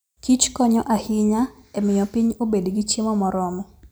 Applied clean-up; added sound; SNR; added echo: none; none; none; none.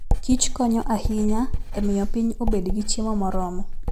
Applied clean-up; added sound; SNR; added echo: none; Writing; -1 dB; none.